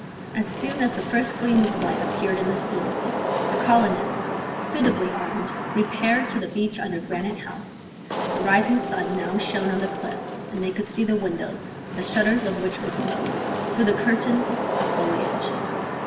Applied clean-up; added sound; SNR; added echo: none; Wind / Rain; 2 dB; reverberation time 1.0 s.